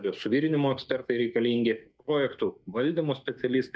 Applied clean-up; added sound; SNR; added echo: neural mask model DeepFilterNet 3.